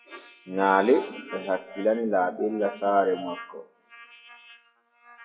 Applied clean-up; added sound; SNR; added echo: classical method WPE with log-MMSE.